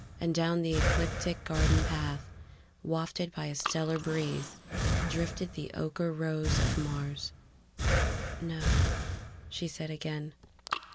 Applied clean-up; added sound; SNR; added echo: none; Breathing; -1 dB; none.